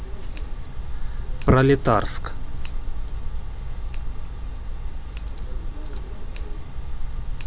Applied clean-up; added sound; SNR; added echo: none; Tick; -2 dB; none.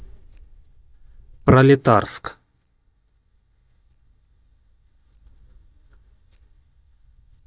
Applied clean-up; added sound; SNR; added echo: neural mask model DeepFilterNet 3.